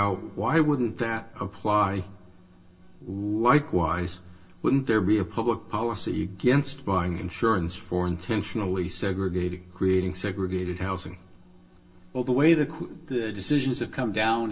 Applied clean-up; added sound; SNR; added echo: none; none; none; reverberation time 0.2 s.